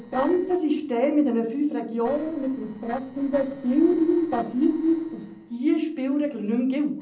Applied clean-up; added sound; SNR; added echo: neural separator model SepFormer DNS4.